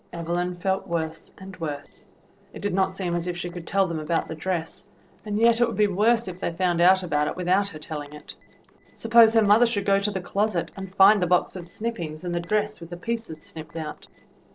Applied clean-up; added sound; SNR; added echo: neural separator model SepFormer DNS4.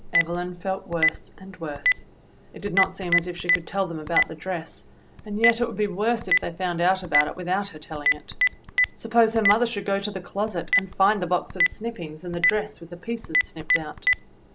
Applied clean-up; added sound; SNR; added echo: none; Telephone; 1 dB; none.